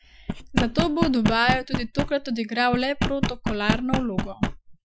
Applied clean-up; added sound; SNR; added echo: classical method Wiener filter.